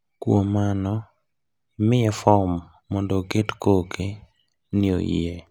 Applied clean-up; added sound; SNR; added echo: none; none; none; none.